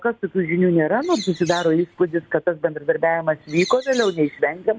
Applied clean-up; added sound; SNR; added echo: none; Bird; 15 dB; none.